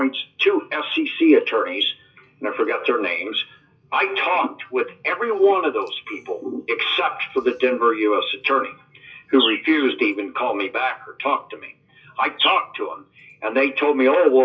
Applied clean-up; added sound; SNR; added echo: classical method WPE with log-MMSE.